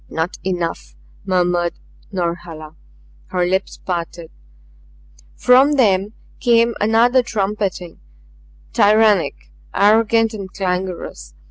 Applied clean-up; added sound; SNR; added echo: none; none; none; none.